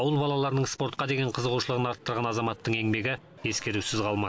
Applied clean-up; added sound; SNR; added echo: none; none; none; none.